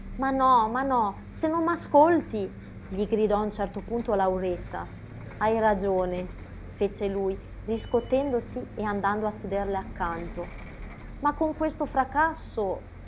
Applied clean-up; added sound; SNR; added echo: none; Bus; 13 dB; none.